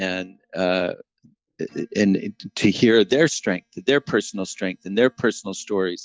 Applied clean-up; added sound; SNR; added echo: neural mask model DeepFilterNet 3.